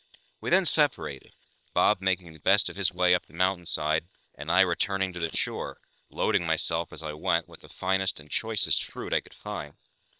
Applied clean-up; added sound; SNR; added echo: neural separator model SepFormer WHAM!.